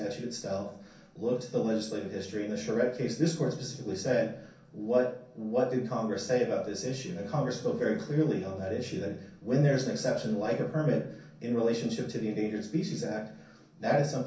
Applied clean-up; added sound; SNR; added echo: none; none; none; reverberation time 0.6 s.